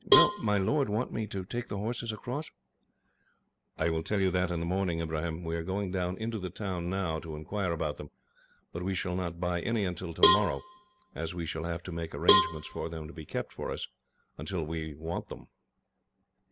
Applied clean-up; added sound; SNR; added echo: none; Cowbell; -2 dB; none.